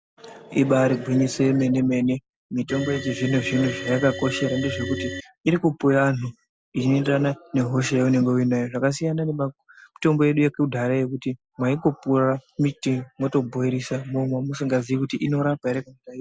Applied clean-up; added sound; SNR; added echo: none; Organ; 8 dB; none.